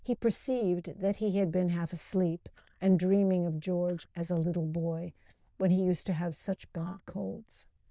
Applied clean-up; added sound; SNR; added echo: neural diffusion model UNIVERSE++.